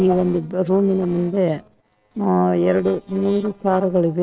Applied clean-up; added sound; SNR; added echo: neural separator model SepFormer DNS4.